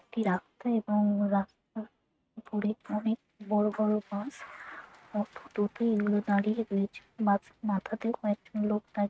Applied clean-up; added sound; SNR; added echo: neural mask model RNNoise.